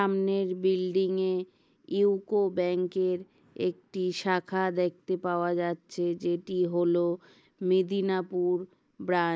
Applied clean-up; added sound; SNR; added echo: neural mask model Resemble Enhance denoiser.